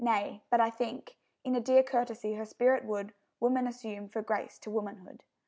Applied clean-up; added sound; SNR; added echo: none; none; none; none.